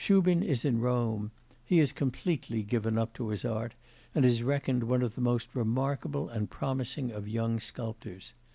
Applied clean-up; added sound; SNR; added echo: none; none; none; none.